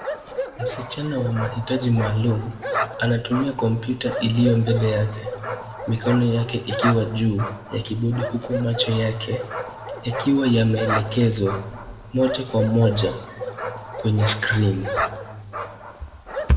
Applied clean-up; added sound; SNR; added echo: none; Bark; 8 dB; reverberation time 1.2 s.